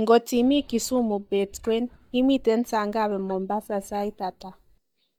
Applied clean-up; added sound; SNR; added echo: neural mask model DeepFilterNet 3.